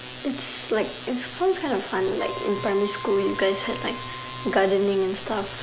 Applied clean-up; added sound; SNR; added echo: none; Wind instrument, woodwind instrument; 13 dB; none.